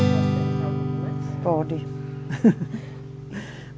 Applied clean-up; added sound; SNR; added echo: none; Strum; -1 dB; none.